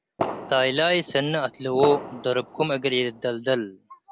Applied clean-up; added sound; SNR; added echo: none; Fireworks; 10 dB; none.